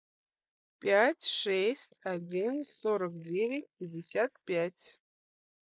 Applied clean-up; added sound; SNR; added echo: neural mask model Resemble Enhance denoiser.